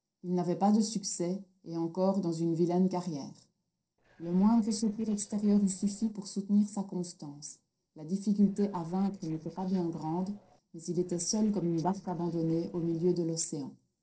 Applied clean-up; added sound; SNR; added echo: neural separator model SepFormer DNS4.